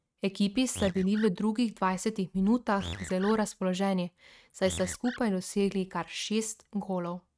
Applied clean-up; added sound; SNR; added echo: neural mask model RNNoise.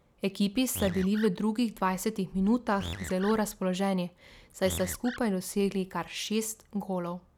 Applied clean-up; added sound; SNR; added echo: none; Animal; 11 dB; none.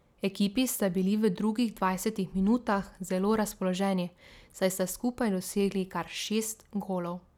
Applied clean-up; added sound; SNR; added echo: none; none; none; none.